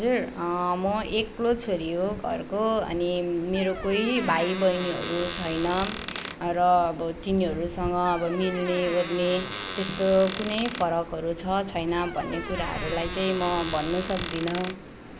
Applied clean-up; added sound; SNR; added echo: none; Squeak; 10 dB; none.